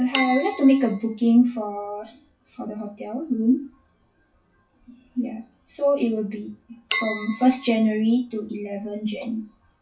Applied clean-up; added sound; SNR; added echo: classical method WPE with log-MMSE.